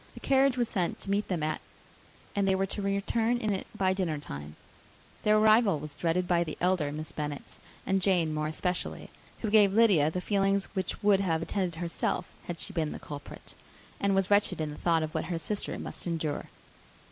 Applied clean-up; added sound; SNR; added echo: none; none; none; none.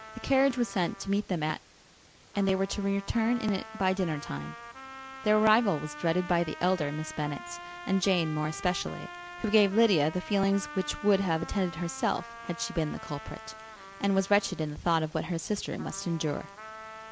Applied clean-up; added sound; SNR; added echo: none; Trumpet; 15 dB; none.